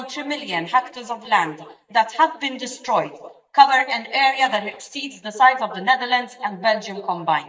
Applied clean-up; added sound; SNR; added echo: neural mask model DeepFilterNet 3.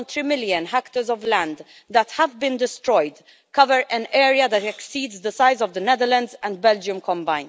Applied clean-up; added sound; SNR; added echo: none; none; none; none.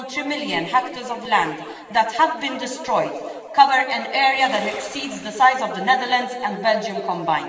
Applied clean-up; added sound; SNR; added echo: none; Ocean; 18 dB; reverberation time 2.5 s.